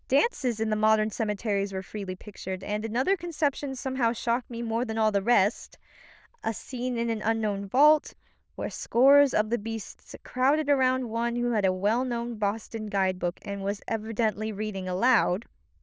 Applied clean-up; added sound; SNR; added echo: neural diffusion model UNIVERSE++.